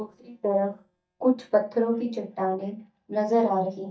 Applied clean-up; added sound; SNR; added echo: neural mask model DeepFilterNet 3.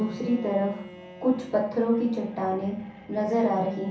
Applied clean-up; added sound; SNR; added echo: none; Bowed string instrument; 19 dB; reverberation time 0.6 s.